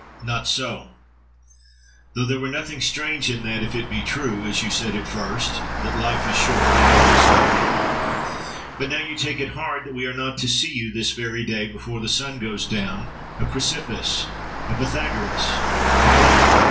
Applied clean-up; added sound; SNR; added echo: none; Engine; -4 dB; reverberation time 0.3 s.